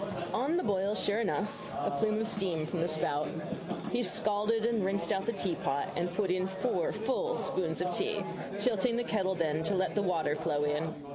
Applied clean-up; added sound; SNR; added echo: none; none; none; none.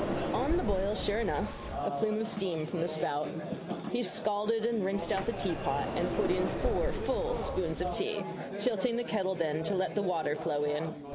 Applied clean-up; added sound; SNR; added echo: none; Sliding door; 7 dB; none.